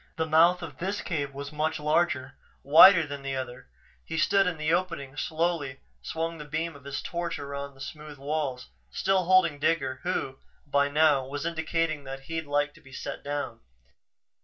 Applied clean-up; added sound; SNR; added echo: none; none; none; reverberation time 0.2 s.